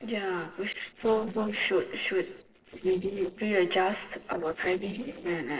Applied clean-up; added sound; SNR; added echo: neural separator model SepFormer DNS4.